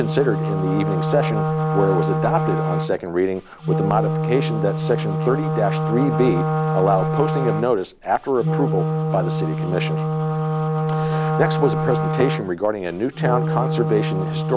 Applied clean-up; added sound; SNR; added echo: none; Wind instrument, woodwind instrument; -1 dB; none.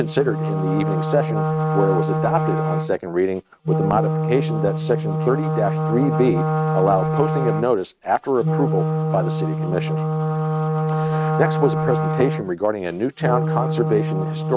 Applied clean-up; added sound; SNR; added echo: neural mask model RNNoise.